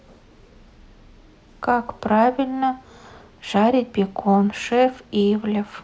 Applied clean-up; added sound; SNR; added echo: none; none; none; none.